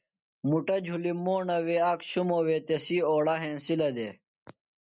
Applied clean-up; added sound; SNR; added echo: none; none; none; none.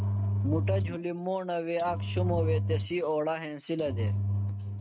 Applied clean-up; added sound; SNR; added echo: neural mask model RNNoise.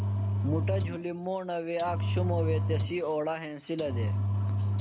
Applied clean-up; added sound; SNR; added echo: none; Engine; -3 dB; none.